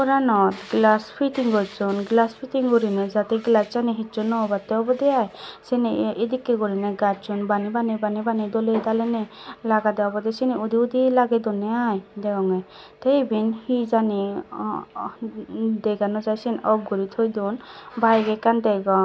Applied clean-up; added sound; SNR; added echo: none; none; none; none.